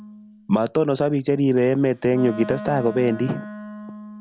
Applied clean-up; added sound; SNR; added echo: none; Wind instrument, woodwind instrument; 15 dB; none.